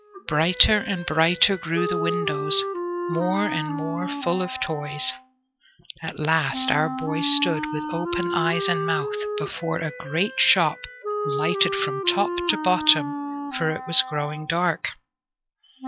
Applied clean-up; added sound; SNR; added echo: classical method log-MMSE.